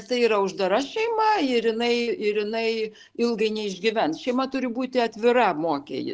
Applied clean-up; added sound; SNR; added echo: none; none; none; none.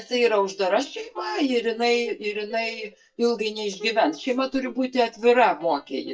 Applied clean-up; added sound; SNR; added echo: neural mask model DeepFilterNet 3.